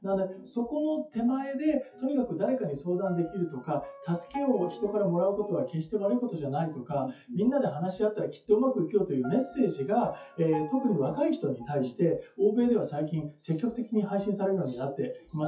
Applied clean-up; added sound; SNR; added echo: classical method WPE with log-MMSE.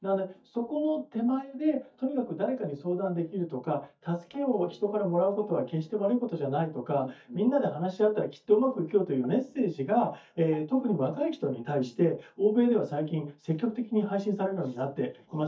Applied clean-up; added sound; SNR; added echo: neural mask model DeepFilterNet 3.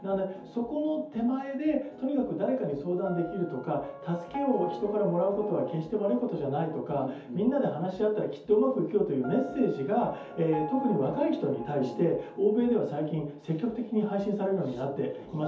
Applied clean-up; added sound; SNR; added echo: none; Piano; 15 dB; reverberation time 0.5 s.